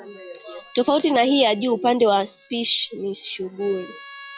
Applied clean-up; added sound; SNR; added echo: classical method log-MMSE.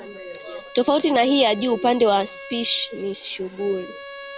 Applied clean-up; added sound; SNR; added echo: none; Bowed string instrument; 18 dB; none.